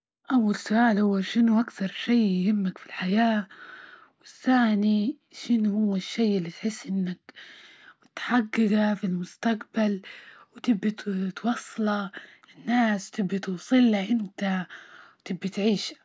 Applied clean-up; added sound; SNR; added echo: none; none; none; none.